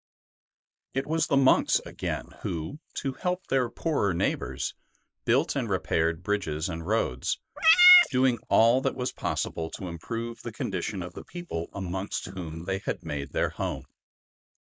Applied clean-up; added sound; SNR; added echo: neural mask model Resemble Enhance denoiser.